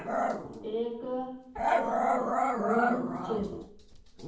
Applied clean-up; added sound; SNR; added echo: none; Growling; -4 dB; reverberation time 0.9 s.